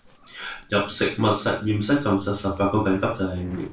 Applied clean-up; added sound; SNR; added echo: neural separator model SepFormer DNS4.